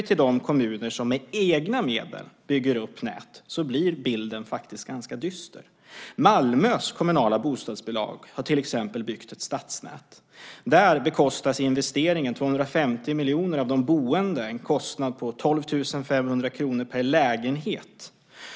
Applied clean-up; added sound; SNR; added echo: none; none; none; none.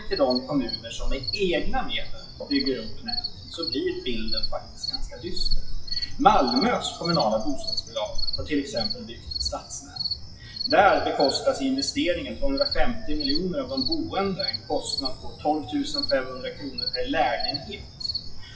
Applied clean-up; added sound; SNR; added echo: classical method WPE with log-MMSE.